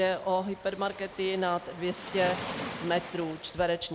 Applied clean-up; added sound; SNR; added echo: none; Waves, surf; 11 dB; none.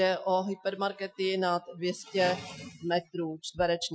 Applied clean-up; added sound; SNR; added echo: classical method Wiener filter.